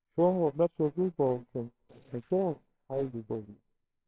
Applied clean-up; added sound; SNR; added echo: neural separator model SepFormer WHAMR!.